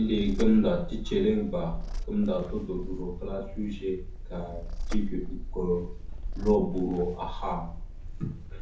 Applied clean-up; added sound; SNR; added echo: none; Purr; 4 dB; reverberation time 0.6 s.